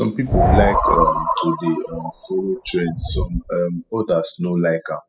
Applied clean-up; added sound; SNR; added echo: classical method spectral subtraction.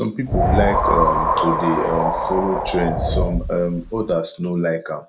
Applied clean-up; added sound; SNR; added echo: none; Wind; -2 dB; none.